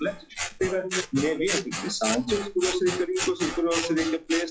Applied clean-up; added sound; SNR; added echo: classical method log-MMSE.